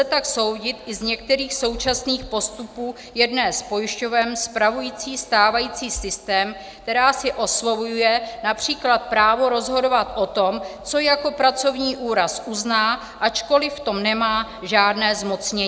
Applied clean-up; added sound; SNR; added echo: none; none; none; none.